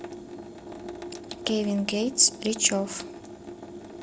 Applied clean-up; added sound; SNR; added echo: none; Sink (filling or washing) / Water tap, faucet; 13 dB; none.